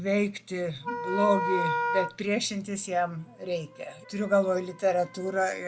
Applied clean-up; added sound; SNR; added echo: none; Wind instrument, woodwind instrument; 1 dB; none.